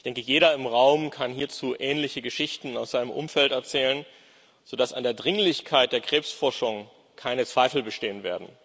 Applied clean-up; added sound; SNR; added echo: none; none; none; none.